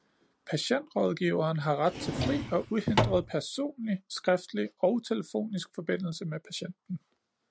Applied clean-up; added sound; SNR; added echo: none; Drawer open or close; 1 dB; none.